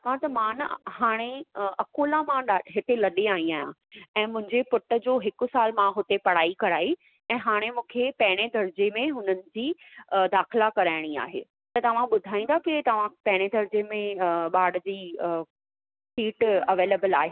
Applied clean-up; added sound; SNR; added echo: none; none; none; none.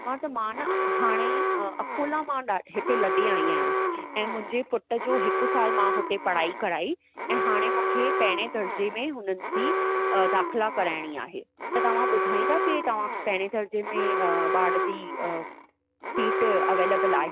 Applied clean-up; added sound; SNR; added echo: none; Alarm; -1 dB; none.